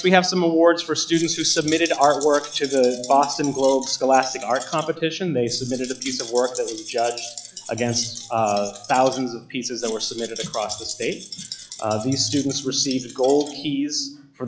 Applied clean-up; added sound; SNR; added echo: classical method log-MMSE.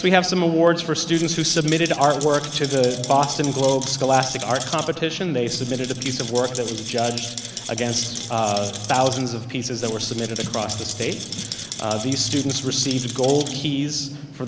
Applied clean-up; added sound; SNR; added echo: none; Rattle; 10 dB; none.